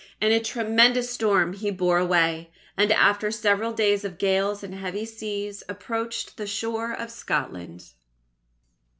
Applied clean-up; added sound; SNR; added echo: none; none; none; none.